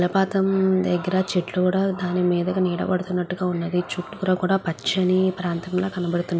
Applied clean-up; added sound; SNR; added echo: none; none; none; none.